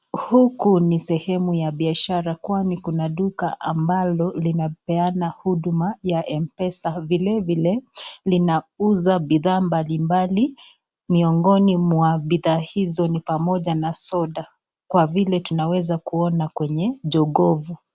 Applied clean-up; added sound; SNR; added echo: none; none; none; none.